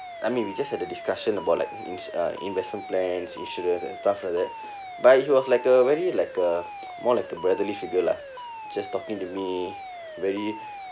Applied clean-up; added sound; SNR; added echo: none; Alarm; 13 dB; none.